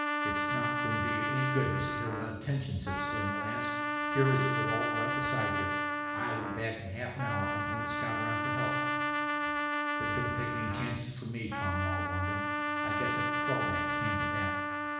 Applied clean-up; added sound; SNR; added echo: none; Trumpet; -3 dB; reverberation time 1.1 s.